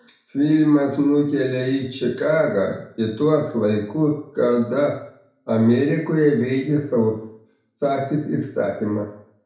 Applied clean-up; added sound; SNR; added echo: none; none; none; reverberation time 0.6 s.